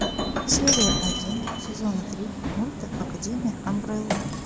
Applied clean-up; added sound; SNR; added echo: none; Subway, metro, underground + Shatter; -2 dB; none.